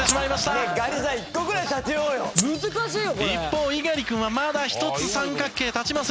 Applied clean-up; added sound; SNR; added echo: none; Rattle (instrument); 1 dB; none.